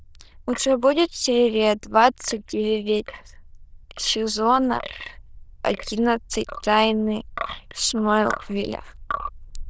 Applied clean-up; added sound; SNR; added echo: neural diffusion model UNIVERSE++.